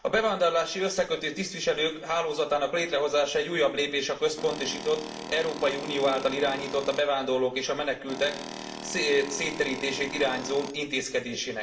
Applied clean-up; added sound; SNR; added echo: none; Tools; 11 dB; reverberation time 0.7 s.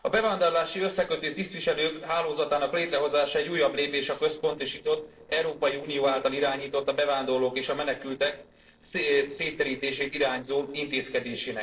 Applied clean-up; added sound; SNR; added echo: neural separator model SepFormer DNS4.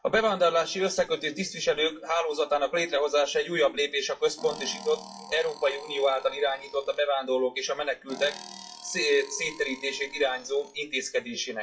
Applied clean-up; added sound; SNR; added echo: classical method WPE with log-MMSE.